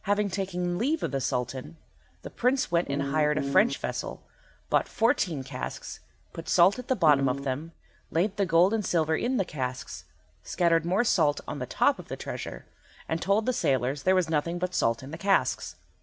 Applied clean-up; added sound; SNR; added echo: none; Piano; 3 dB; none.